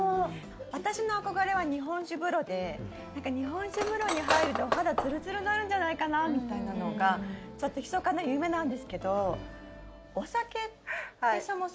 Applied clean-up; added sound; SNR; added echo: none; Cutlery, silverware; 2 dB; none.